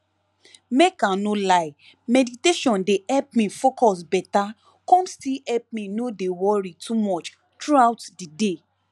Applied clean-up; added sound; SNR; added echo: none; none; none; none.